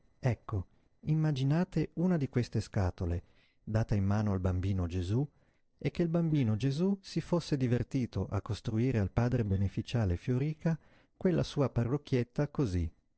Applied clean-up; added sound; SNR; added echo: neural separator model SepFormer DNS4.